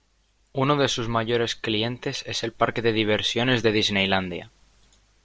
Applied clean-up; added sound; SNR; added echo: none; none; none; none.